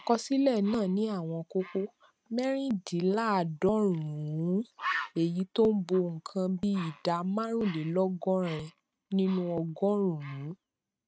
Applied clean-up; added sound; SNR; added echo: neural mask model RNNoise.